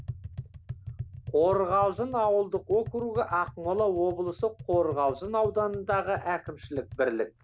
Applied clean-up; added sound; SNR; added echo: none; Tap; 14 dB; none.